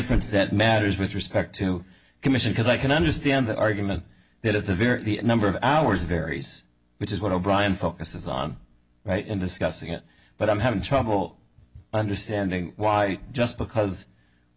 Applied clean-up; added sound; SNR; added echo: none; none; none; none.